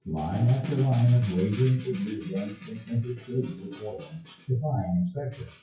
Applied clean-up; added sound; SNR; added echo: classical method WPE with log-MMSE.